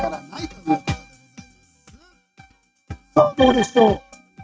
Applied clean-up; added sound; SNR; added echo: neural mask model RNNoise.